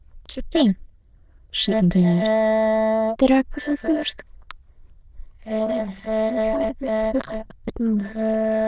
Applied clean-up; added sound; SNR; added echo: neural diffusion model UNIVERSE++.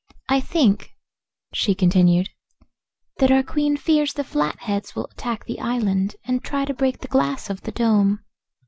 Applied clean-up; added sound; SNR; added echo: none; none; none; none.